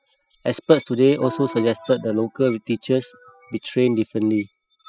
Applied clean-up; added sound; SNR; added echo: classical method spectral subtraction.